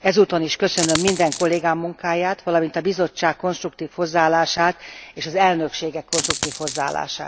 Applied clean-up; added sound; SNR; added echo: none; Coin (dropping); 5 dB; none.